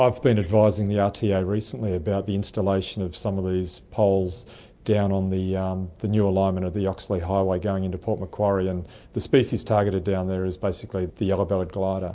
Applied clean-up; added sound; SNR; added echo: none; none; none; none.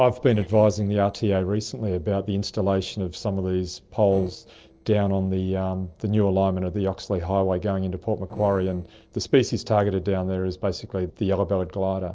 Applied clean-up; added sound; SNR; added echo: neural separator model SepFormer DNS4.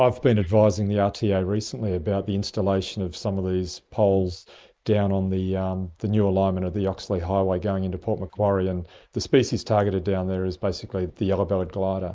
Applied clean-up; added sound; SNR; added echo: neural mask model Resemble Enhance denoiser.